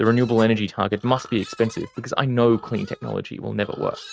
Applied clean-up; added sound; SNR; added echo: neural mask model RNNoise.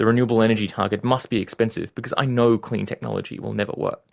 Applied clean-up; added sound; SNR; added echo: none; none; none; none.